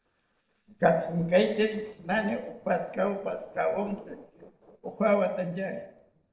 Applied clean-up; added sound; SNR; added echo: neural separator model SepFormer DNS4.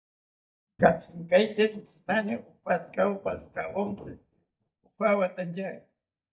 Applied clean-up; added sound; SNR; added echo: neural mask model DeepFilterNet 3.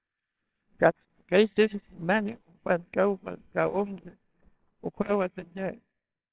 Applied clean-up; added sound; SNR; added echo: neural separator model SepFormer WHAMR!.